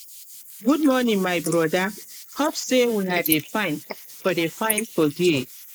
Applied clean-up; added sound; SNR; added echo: neural mask model Resemble Enhance denoiser.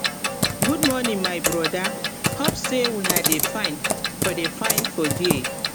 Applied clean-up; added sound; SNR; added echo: none; Clock + Computer keyboard; -2 dB; none.